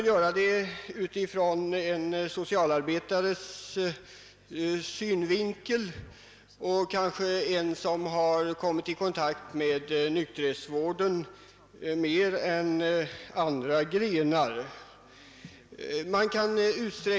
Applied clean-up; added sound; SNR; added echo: none; none; none; none.